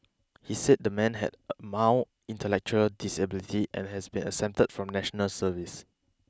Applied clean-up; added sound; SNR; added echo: none; none; none; none.